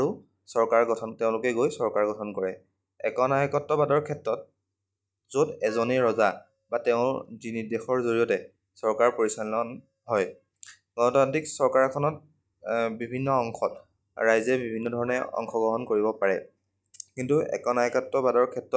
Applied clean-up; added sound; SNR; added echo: neural mask model DeepFilterNet 3.